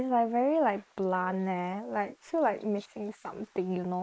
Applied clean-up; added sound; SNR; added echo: neural mask model Resemble Enhance denoiser.